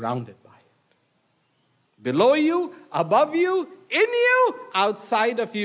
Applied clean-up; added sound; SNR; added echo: none; none; none; none.